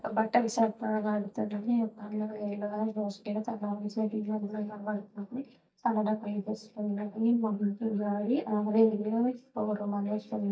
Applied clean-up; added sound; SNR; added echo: neural mask model DeepFilterNet 3.